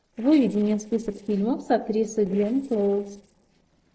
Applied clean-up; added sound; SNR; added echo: neural separator model SepFormer DNS4.